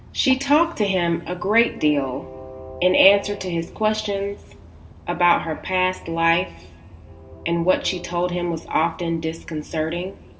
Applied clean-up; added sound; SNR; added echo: none; Train; 18 dB; reverberation time 0.3 s.